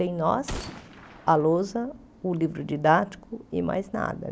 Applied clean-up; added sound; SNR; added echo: none; Gunshot, gunfire; 16 dB; none.